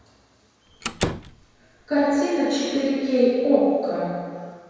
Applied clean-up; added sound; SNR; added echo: none; Slam; 8 dB; reverberation time 1.9 s.